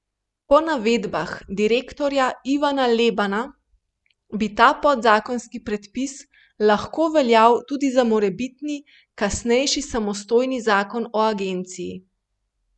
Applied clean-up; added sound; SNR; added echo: none; none; none; none.